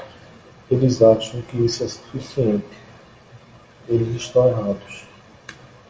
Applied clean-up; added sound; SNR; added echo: none; none; none; reverberation time 0.5 s.